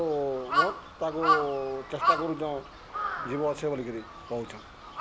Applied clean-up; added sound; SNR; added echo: none; Crow; 0 dB; none.